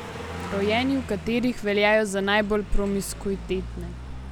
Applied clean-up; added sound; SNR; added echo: none; Car passing by; 11 dB; none.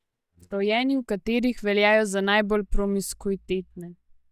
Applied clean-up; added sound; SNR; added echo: neural mask model DeepFilterNet 3.